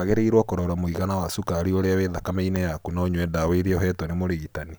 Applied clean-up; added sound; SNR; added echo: none; none; none; none.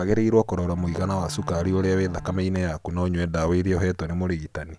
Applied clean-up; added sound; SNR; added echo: none; Bowed string instrument; 14 dB; none.